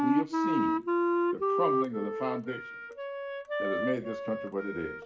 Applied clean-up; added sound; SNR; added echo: none; Wind instrument, woodwind instrument; -4 dB; none.